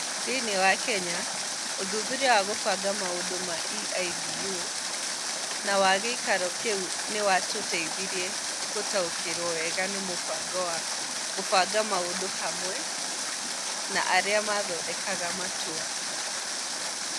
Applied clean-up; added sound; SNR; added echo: none; Water; 1 dB; none.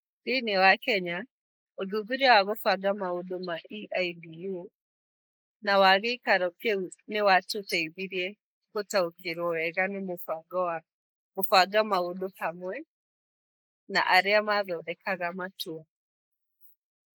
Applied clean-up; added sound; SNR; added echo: neural mask model Resemble Enhance denoiser.